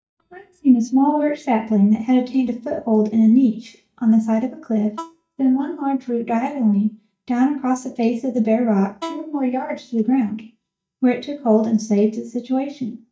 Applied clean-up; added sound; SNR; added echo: neural mask model DeepFilterNet 3.